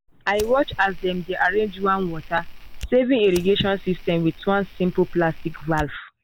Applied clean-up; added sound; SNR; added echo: none; Fire; 14 dB; none.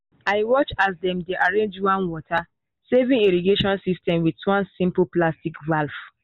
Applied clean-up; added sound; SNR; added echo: none; none; none; none.